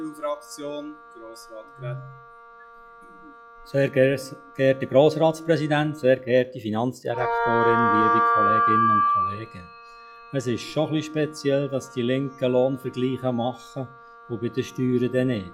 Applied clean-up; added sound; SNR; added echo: classical method log-MMSE.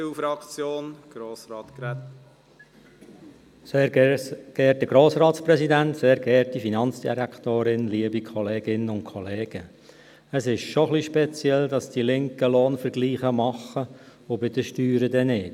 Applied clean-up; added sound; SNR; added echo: none; none; none; none.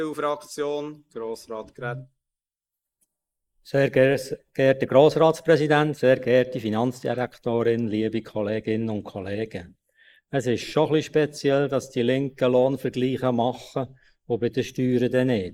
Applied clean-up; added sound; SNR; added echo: neural mask model Resemble Enhance denoiser.